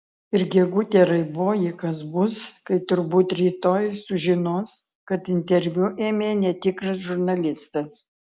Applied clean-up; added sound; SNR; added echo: none; none; none; none.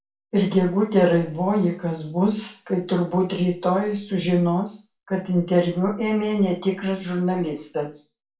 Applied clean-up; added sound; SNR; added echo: none; none; none; reverberation time 0.3 s.